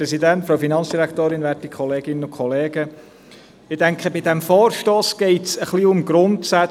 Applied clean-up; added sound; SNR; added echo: none; none; none; none.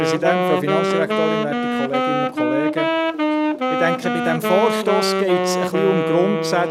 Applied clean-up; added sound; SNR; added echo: none; Wind instrument, woodwind instrument; -2 dB; none.